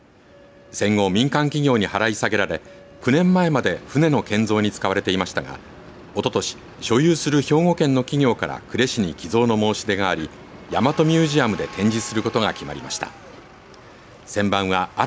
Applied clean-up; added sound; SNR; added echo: none; none; none; none.